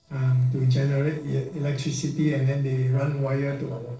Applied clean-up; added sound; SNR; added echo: neural separator model SepFormer DNS4.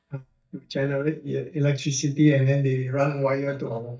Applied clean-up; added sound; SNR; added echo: neural mask model DeepFilterNet 3.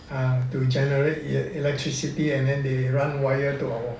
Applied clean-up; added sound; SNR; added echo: none; none; none; none.